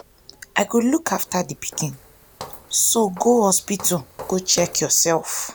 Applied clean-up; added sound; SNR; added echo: none; Walk, footsteps; 20 dB; none.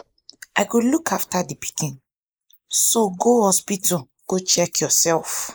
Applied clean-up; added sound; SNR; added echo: neural mask model Resemble Enhance denoiser.